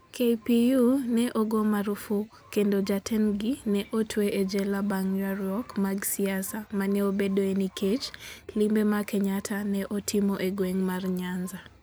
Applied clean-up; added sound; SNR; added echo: none; none; none; none.